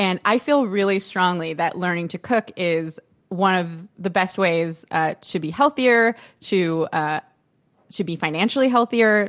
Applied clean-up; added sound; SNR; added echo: none; none; none; none.